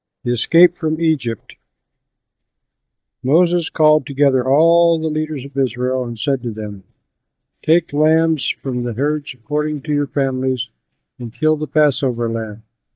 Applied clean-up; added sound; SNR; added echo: neural mask model DeepFilterNet 3.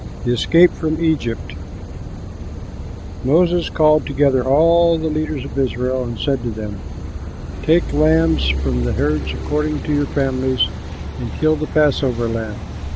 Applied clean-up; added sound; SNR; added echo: none; Car passing by / Idling / Accelerating, revving, vroom; 7 dB; none.